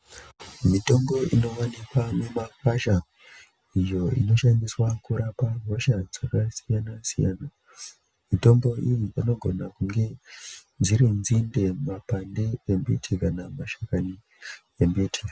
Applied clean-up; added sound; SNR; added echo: none; none; none; none.